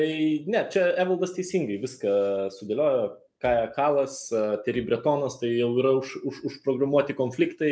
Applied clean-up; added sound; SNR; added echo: none; none; none; none.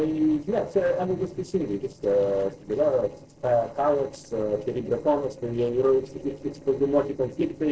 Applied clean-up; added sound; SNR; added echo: neural separator model SepFormer DNS4.